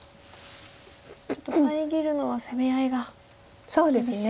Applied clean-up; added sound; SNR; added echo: none; none; none; none.